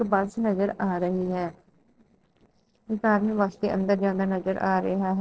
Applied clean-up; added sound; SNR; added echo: neural separator model SepFormer DNS4.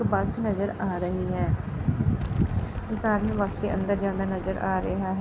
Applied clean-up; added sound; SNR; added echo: none; Wind; 11 dB; none.